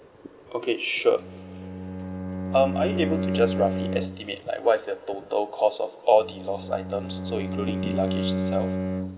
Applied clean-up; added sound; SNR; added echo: none; Bowed string instrument; 4 dB; none.